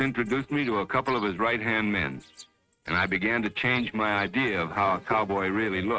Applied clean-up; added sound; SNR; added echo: neural mask model RNNoise.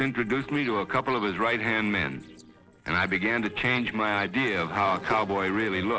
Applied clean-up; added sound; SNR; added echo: neural separator model SepFormer DNS4.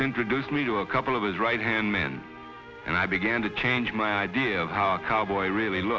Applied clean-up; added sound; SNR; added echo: none; none; none; none.